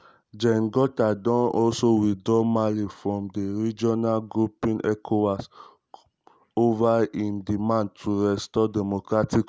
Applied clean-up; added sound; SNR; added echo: none; none; none; none.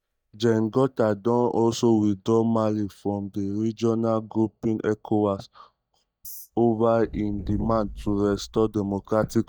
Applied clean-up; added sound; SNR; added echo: neural mask model DeepFilterNet 3.